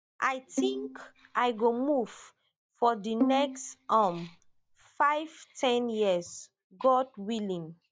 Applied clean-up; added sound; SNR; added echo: neural mask model DeepFilterNet 3.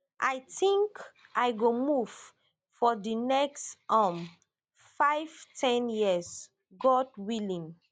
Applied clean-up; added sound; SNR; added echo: none; none; none; none.